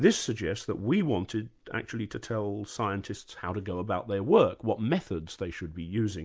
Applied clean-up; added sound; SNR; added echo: none; none; none; none.